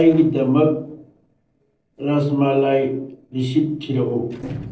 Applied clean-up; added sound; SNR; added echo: neural separator model SepFormer DNS4.